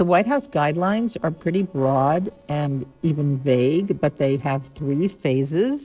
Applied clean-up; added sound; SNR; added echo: neural separator model SepFormer DNS4.